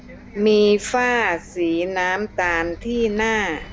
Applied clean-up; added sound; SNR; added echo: none; Bus; 18 dB; none.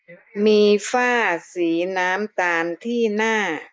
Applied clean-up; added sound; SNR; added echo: neural mask model Resemble Enhance denoiser.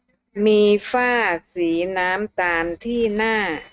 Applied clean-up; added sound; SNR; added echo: neural mask model RNNoise.